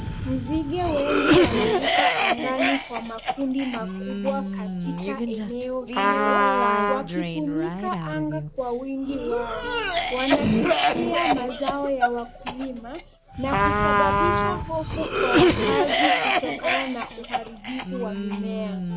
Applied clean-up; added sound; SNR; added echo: none; Cough + Trumpet; -5 dB; none.